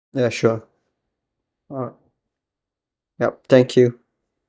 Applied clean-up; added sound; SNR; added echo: neural mask model DeepFilterNet 3.